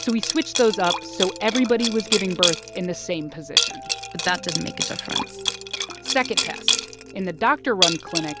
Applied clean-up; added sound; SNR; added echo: none; Liquid; 2 dB; none.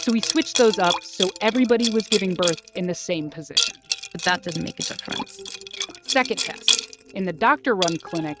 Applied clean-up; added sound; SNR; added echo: neural mask model RNNoise.